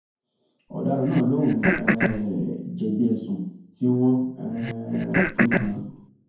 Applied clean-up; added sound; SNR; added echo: none; Cough; 2 dB; reverberation time 0.9 s.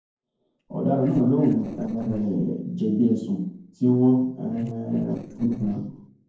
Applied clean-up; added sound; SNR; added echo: neural separator model SepFormer DNS4.